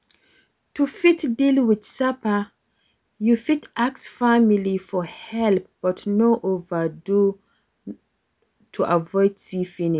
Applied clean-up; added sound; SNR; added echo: none; none; none; none.